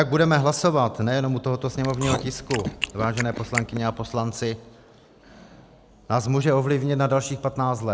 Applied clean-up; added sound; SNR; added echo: none; Chewing, mastication; 8 dB; none.